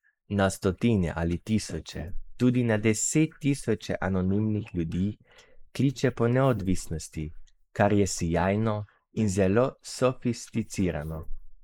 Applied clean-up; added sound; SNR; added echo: neural mask model Resemble Enhance denoiser.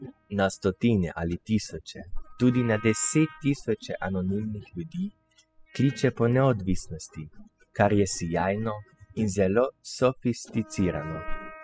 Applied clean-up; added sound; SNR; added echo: classical method spectral subtraction.